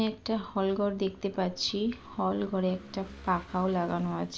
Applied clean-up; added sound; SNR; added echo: none; Engine / Vehicle; 19 dB; none.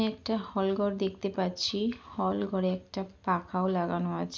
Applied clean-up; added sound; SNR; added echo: none; none; none; none.